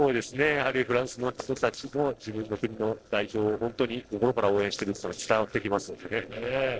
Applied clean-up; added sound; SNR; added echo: neural separator model SepFormer DNS4.